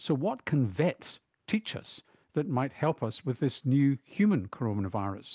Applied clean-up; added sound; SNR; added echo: none; none; none; none.